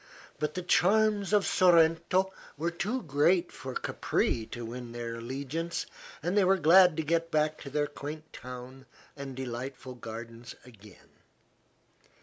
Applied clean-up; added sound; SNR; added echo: none; none; none; none.